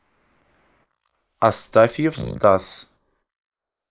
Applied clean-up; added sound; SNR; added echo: neural mask model Resemble Enhance denoiser.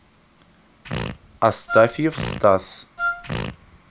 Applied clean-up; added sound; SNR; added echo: none; Fart + Wind instrument, woodwind instrument; 5 dB; none.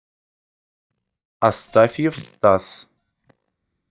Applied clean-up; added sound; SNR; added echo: neural mask model DeepFilterNet 3.